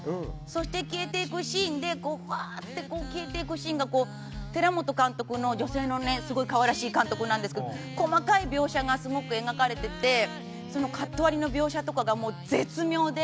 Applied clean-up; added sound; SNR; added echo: none; none; none; none.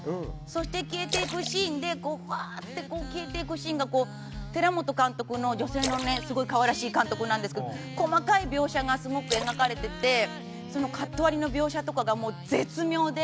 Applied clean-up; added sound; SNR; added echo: none; Splash, splatter; 12 dB; none.